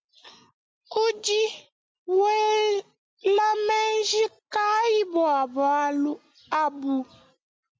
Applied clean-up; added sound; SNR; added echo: none; none; none; none.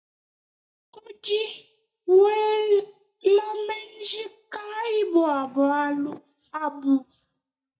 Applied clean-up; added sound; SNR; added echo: neural mask model DeepFilterNet 3.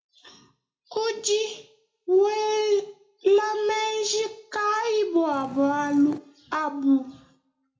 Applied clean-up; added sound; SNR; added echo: none; Purr; 18 dB; reverberation time 0.4 s.